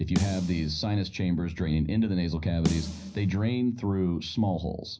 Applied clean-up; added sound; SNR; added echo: none; Snare drum; 11 dB; reverberation time 0.5 s.